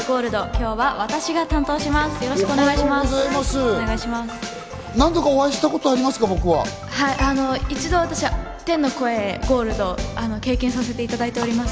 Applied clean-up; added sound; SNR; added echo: none; none; none; none.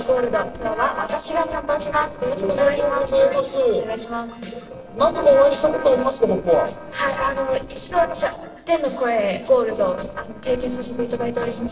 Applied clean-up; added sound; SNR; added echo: neural separator model SepFormer DNS4.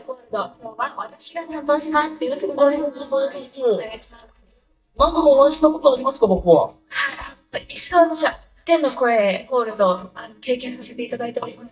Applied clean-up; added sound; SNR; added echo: neural mask model DeepFilterNet 3.